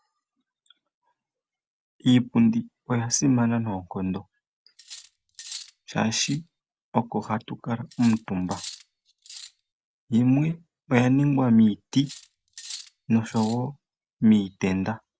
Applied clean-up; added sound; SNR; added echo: none; Cutlery, silverware; 18 dB; none.